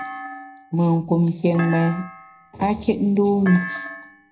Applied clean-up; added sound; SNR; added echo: none; Thump, thud; 13 dB; reverberation time 0.4 s.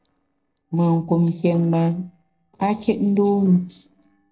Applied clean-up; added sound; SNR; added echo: neural separator model SepFormer DNS4.